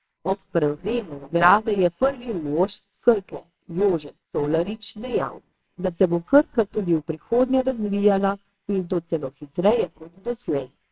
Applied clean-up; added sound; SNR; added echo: neural separator model SepFormer WHAMR!.